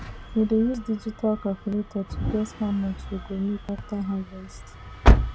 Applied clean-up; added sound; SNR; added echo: none; Engine starting; -1 dB; none.